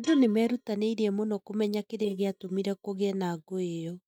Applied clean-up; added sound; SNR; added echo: neural mask model DeepFilterNet 3.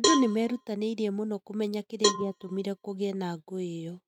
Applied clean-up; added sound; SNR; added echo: neural mask model RNNoise.